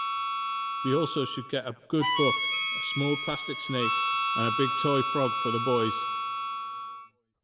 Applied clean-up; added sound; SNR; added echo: none; Harmonica; -1 dB; reverberation time 0.6 s.